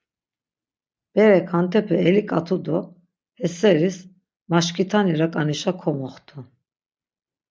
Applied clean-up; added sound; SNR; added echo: none; none; none; none.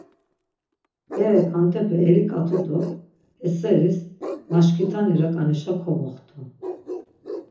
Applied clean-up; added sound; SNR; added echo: none; Bark; 14 dB; reverberation time 0.5 s.